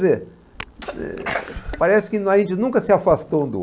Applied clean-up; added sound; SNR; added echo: none; Sneeze; 13 dB; none.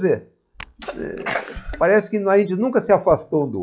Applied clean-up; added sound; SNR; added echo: classical method log-MMSE.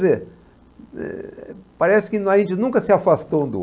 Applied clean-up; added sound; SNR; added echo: none; none; none; none.